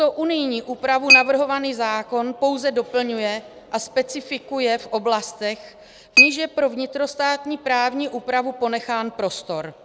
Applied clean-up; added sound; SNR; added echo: none; Chink, clink; 3 dB; none.